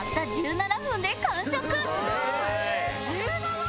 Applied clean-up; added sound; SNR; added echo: none; none; none; none.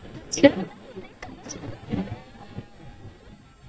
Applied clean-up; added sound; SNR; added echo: neural mask model DeepFilterNet 3.